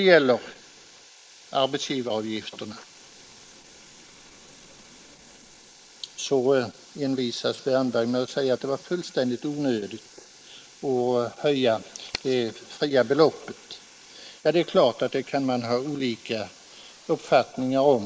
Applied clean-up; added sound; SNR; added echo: neural mask model Resemble Enhance denoiser.